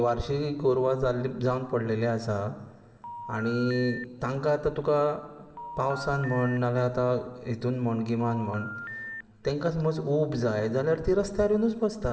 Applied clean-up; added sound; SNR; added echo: none; Telephone; 12 dB; reverberation time 2.7 s.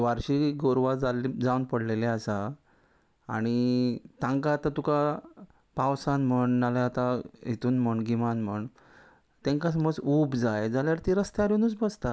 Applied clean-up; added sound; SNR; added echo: none; none; none; none.